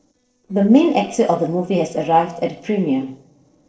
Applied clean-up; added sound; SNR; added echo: neural separator model SepFormer DNS4.